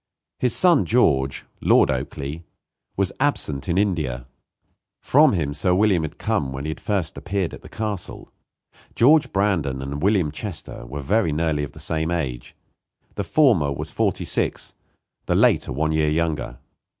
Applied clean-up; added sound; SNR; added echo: none; none; none; none.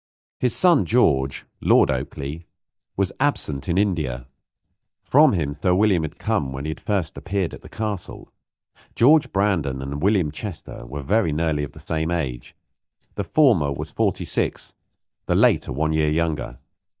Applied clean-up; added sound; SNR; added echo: neural mask model DeepFilterNet 3.